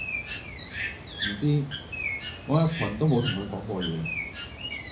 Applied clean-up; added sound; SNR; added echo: none; Bird; 4 dB; reverberation time 0.4 s.